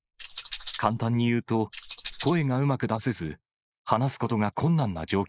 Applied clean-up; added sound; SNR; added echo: neural mask model Resemble Enhance denoiser.